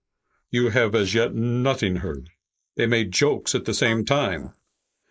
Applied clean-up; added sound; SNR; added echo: neural mask model Resemble Enhance denoiser.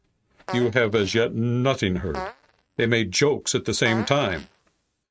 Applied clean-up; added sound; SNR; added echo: neural mask model RNNoise.